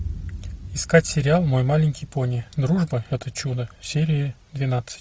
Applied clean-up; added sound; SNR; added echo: none; Boom; 15 dB; none.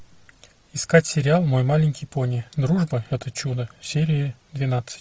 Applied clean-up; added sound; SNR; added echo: none; none; none; none.